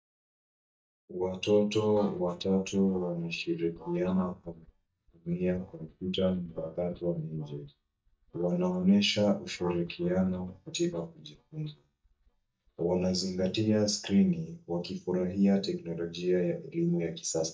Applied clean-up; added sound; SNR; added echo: neural mask model DeepFilterNet 3.